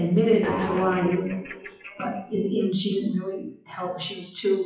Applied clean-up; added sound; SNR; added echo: classical method WPE with log-MMSE.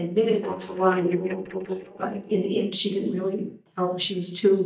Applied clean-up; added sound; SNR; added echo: neural mask model DeepFilterNet 3.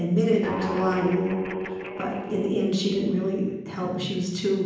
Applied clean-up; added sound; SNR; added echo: none; Guitar; 4 dB; reverberation time 1.0 s.